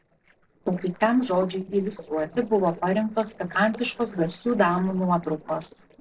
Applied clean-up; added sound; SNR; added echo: neural separator model SepFormer DNS4.